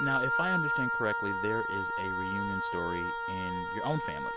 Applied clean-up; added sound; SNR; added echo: none; Wind instrument, woodwind instrument; -3 dB; none.